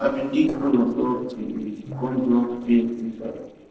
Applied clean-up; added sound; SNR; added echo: neural separator model SepFormer DNS4.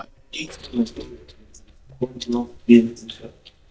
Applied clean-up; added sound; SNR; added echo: neural mask model DeepFilterNet 3.